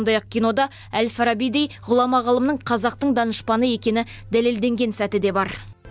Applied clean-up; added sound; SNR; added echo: none; none; none; none.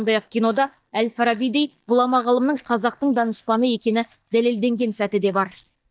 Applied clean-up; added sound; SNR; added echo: neural mask model DeepFilterNet 3.